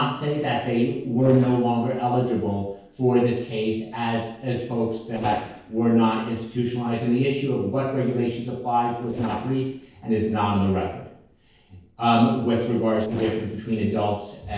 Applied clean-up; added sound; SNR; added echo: neural separator model SepFormer DNS4.